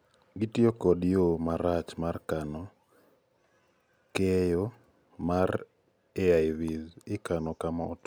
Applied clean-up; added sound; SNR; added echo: none; none; none; none.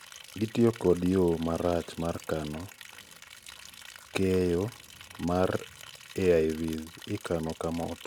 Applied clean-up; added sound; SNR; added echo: none; Liquid; 18 dB; none.